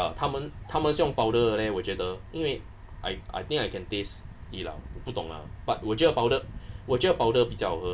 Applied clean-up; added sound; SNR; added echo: none; none; none; none.